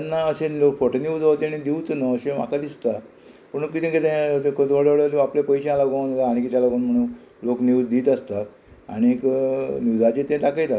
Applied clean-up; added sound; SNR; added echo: none; none; none; none.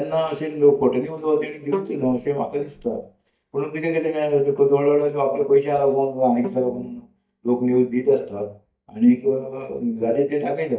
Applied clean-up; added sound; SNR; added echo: neural mask model DeepFilterNet 3.